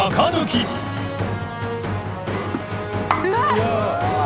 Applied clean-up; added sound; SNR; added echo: none; none; none; none.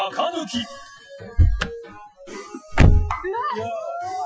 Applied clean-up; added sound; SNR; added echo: classical method Wiener filter.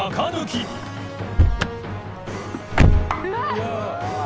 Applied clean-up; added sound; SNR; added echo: none; Slam / Car; -4 dB; none.